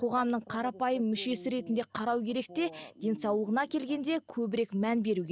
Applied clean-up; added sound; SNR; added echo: none; none; none; none.